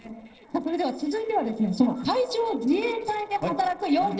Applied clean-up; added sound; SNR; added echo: neural separator model SepFormer DNS4.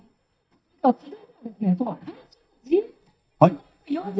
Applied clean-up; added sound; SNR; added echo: neural mask model DeepFilterNet 3.